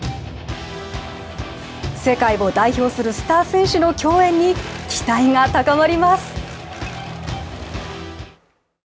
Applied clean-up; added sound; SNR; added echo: none; none; none; none.